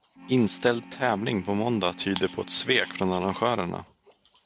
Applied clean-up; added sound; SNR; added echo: none; Dog + Organ; 18 dB; none.